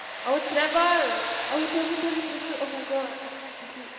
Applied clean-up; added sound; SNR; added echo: none; Tools; 6 dB; reverberation time 2.4 s.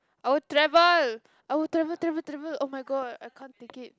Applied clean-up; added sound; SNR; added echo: none; none; none; none.